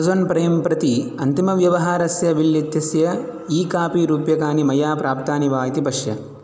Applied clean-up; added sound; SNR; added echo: none; none; none; none.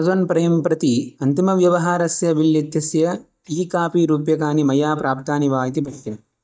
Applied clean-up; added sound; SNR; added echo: neural mask model DeepFilterNet 3.